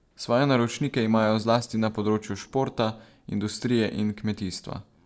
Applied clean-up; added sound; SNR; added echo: neural separator model SepFormer DNS4.